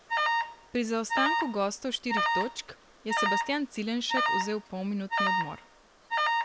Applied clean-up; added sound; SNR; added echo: none; Alarm; -3 dB; none.